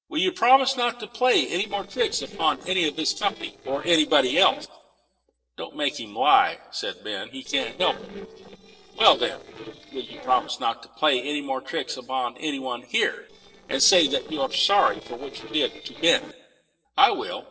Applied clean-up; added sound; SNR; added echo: neural separator model SepFormer DNS4.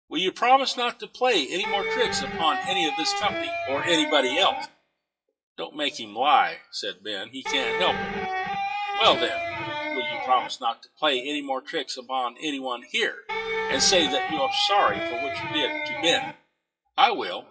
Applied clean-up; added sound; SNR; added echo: classical method WPE with log-MMSE.